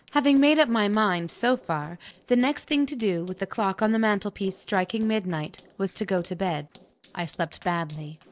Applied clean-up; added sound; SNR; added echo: neural separator model SepFormer DNS4.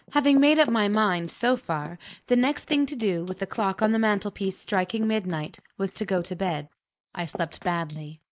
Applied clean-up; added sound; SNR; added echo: neural mask model Resemble Enhance denoiser.